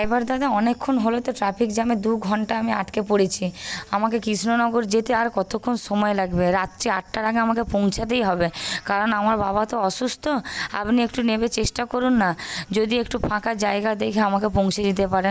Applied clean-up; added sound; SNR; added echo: none; none; none; none.